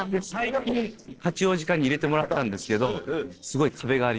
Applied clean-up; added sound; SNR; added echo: neural separator model SepFormer DNS4.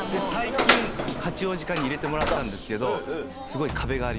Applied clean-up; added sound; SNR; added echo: none; Door; 0 dB; none.